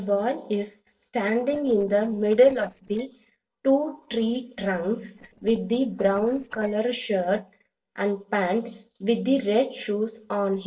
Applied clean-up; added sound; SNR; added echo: neural separator model SepFormer DNS4.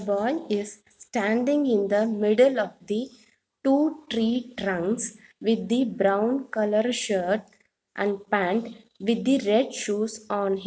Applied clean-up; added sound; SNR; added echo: none; none; none; none.